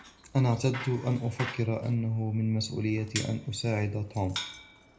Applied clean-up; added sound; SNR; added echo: none; Bicycle; 14 dB; reverberation time 0.4 s.